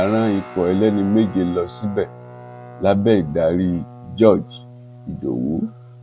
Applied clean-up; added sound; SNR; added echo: none; Guitar; 18 dB; none.